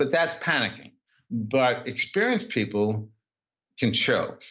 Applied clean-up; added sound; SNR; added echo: none; none; none; none.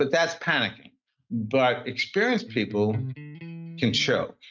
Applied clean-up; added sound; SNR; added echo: neural mask model RNNoise.